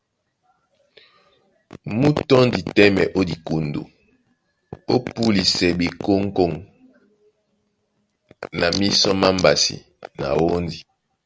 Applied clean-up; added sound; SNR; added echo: none; none; none; none.